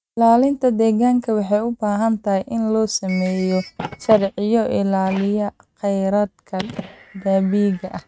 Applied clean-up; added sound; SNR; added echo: neural mask model RNNoise.